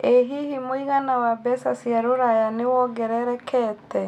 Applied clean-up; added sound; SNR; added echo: none; none; none; none.